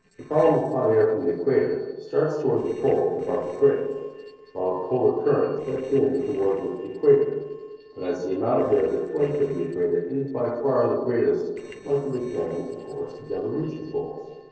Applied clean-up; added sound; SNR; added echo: neural separator model SepFormer DNS4.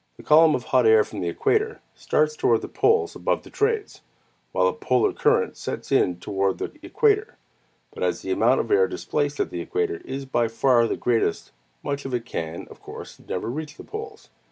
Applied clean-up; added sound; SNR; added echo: none; none; none; none.